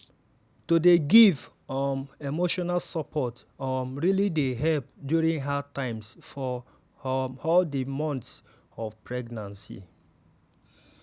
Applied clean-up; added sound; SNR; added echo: none; none; none; none.